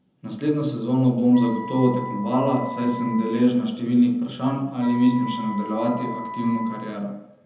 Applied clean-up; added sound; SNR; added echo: none; Wind instrument, woodwind instrument; 12 dB; reverberation time 0.8 s.